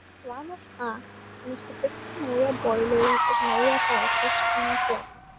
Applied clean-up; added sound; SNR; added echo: none; Engine / Car; -1 dB; none.